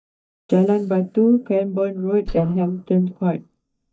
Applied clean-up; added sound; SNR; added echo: neural mask model DeepFilterNet 3.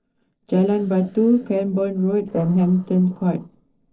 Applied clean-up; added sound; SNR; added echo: neural separator model SepFormer DNS4.